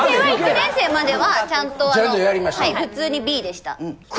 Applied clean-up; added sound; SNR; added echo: none; none; none; none.